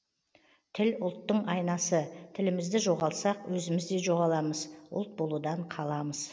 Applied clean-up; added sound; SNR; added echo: none; none; none; none.